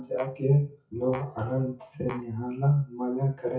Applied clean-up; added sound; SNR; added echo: classical method WPE with log-MMSE.